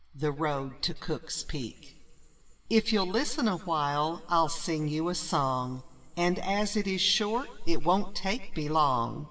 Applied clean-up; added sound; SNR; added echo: none; none; none; reverberation time 2.4 s.